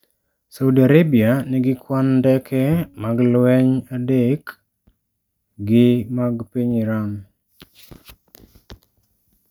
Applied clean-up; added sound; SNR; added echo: neural mask model DeepFilterNet 3.